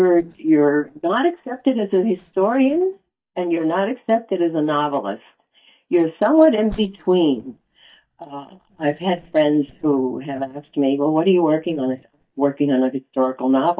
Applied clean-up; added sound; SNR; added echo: neural mask model DeepFilterNet 3.